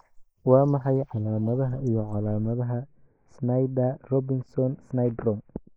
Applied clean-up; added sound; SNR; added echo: neural mask model Resemble Enhance denoiser.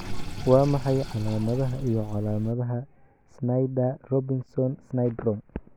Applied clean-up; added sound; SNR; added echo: none; Sink (filling or washing); 12 dB; none.